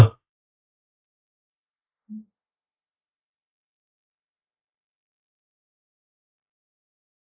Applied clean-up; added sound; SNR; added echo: neural mask model Resemble Enhance denoiser.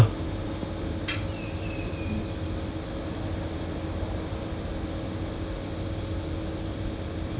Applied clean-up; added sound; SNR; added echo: none; none; none; none.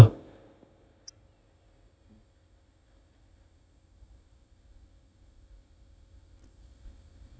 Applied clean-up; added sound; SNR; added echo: neural mask model DeepFilterNet 3.